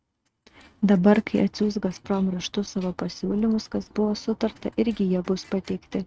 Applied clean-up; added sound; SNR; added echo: neural mask model RNNoise.